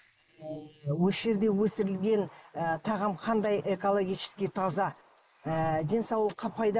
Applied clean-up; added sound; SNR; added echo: neural mask model Resemble Enhance denoiser.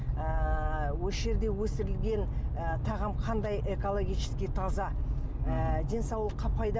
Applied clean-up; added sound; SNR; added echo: none; none; none; none.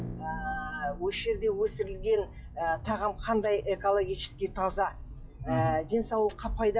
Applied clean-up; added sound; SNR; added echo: classical method log-MMSE.